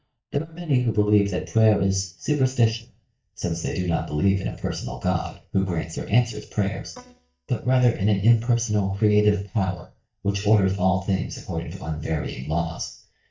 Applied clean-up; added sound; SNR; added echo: neural mask model DeepFilterNet 3.